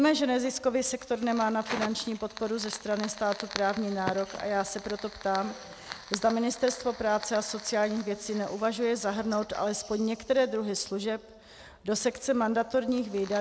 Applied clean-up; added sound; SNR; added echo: none; Fire; 15 dB; none.